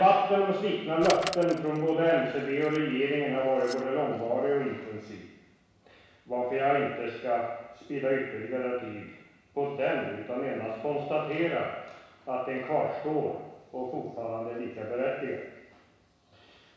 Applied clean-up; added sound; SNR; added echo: none; Bicycle; 13 dB; reverberation time 1.1 s.